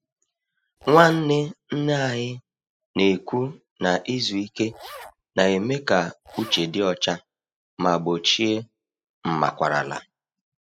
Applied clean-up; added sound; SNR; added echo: classical method spectral subtraction.